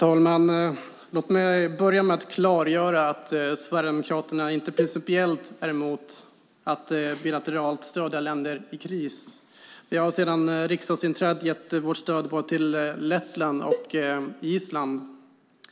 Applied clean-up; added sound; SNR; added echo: none; Cowbell; 7 dB; none.